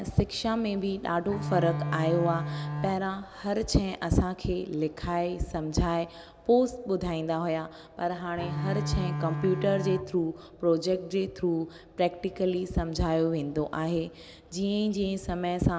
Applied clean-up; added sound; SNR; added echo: none; Bowed string instrument; 4 dB; none.